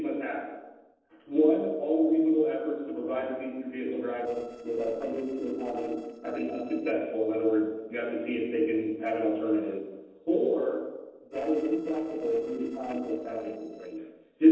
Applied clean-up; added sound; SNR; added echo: neural separator model SepFormer DNS4.